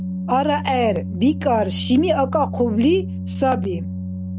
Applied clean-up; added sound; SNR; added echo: none; Organ; 7 dB; none.